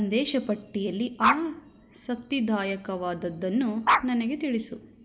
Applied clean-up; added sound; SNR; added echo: none; Dog; 3 dB; reverberation time 1.9 s.